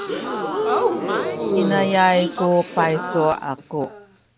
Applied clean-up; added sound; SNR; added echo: none; Crowd / Gasp; 3 dB; none.